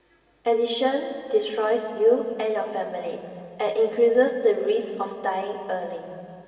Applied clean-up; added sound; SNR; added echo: none; none; none; reverberation time 2.6 s.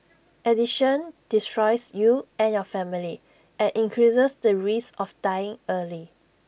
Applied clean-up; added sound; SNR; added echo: none; none; none; none.